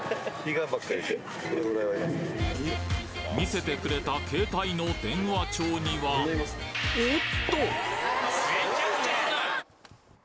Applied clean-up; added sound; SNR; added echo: none; Gunshot, gunfire + Bowed string instrument; 19 dB; none.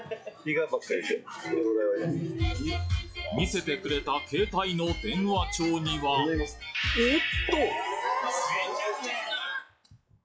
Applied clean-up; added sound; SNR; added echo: classical method log-MMSE.